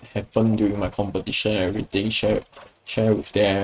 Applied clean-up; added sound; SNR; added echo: neural mask model RNNoise.